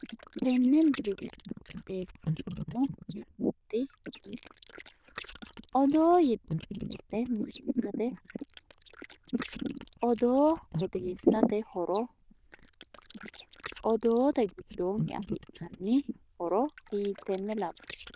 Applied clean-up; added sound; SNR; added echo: neural diffusion model UNIVERSE++.